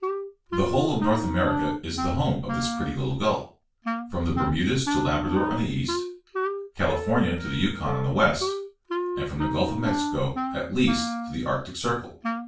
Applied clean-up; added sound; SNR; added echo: none; Wind instrument, woodwind instrument; 4 dB; reverberation time 0.3 s.